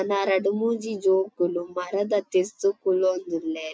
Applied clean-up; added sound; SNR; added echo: none; none; none; none.